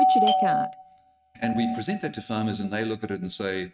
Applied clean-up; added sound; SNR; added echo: neural mask model RNNoise.